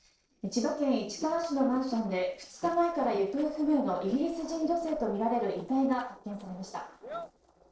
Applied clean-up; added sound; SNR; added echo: neural separator model SepFormer DNS4.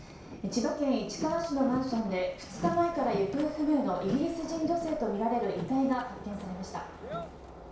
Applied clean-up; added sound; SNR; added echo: none; Boat, Water vehicle; 11 dB; reverberation time 0.6 s.